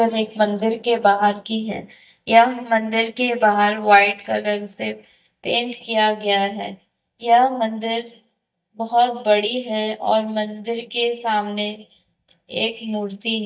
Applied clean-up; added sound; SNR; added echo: neural mask model DeepFilterNet 3.